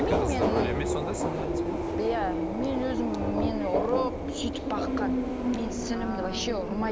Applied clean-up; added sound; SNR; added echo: none; Subway, metro, underground; -2 dB; none.